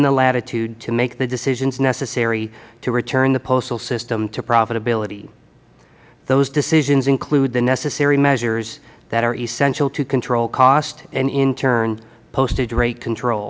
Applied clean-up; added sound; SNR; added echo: none; none; none; none.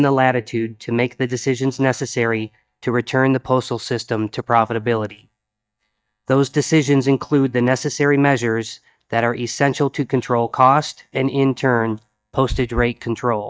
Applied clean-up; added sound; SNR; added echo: neural mask model DeepFilterNet 3.